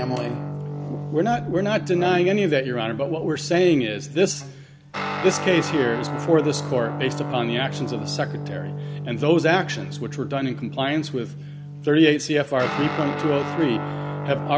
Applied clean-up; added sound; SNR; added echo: none; Guitar; 7 dB; none.